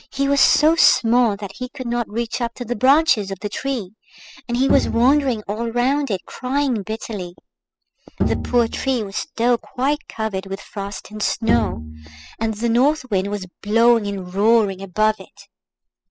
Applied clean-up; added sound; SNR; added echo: classical method spectral subtraction.